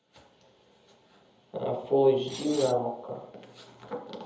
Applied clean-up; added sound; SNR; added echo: none; Screech; 11 dB; reverberation time 0.7 s.